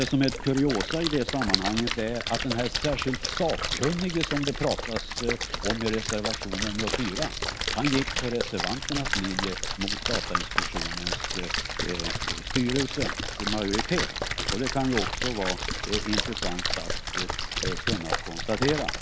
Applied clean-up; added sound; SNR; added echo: none; Splash, splatter; 0 dB; none.